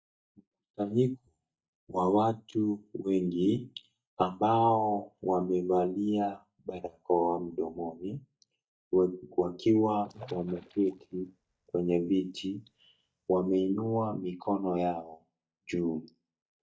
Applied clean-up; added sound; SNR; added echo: neural mask model DeepFilterNet 3.